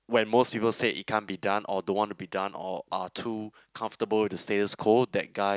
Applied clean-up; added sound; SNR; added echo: none; none; none; none.